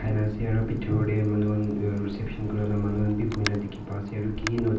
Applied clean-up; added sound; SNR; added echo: none; Wind; 11 dB; reverberation time 0.6 s.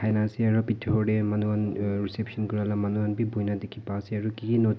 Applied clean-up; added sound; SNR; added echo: none; none; none; none.